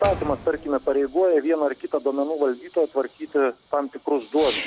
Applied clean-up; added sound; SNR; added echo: none; Fireworks + Door; 15 dB; none.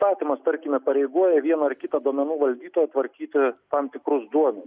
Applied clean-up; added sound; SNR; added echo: none; none; none; none.